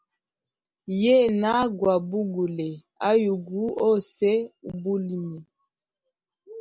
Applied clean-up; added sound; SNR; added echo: none; none; none; none.